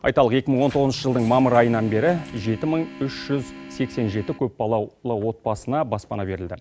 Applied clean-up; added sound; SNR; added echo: none; Organ + Sliding door; 16 dB; none.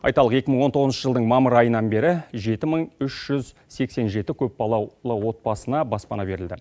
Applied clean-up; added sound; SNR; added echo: none; none; none; none.